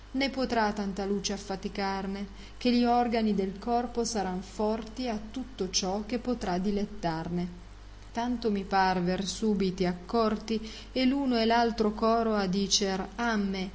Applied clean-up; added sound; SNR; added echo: none; none; none; none.